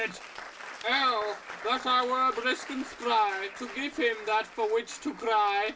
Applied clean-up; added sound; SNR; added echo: none; Applause; 14 dB; none.